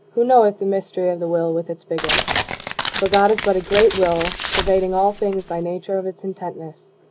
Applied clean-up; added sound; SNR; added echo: none; Tearing; 4 dB; none.